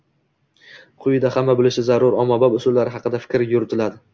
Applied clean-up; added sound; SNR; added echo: none; none; none; none.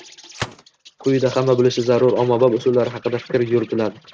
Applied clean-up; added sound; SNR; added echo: neural mask model RNNoise.